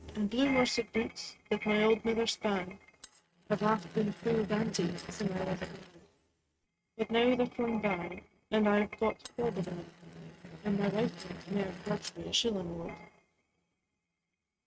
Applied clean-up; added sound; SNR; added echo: neural mask model RNNoise.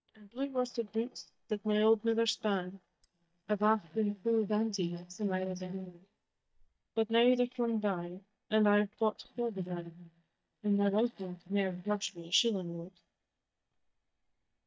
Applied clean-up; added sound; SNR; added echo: neural mask model DeepFilterNet 3.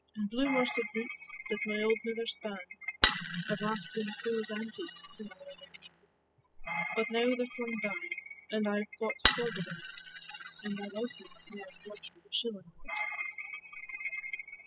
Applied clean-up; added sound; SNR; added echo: classical method spectral subtraction.